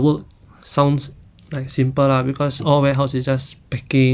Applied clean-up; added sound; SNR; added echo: none; none; none; none.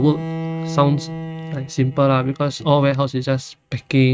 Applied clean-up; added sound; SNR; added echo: neural mask model RNNoise.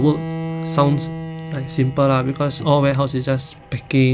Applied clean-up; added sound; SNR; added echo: none; Bowed string instrument; 11 dB; none.